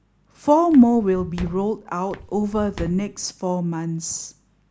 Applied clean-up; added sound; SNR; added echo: none; Walk, footsteps; 15 dB; none.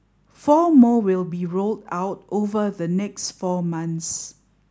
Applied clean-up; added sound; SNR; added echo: none; none; none; none.